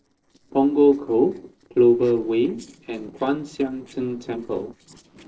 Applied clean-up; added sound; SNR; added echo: neural separator model SepFormer DNS4.